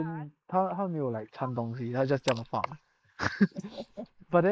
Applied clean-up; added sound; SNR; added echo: neural mask model Resemble Enhance denoiser.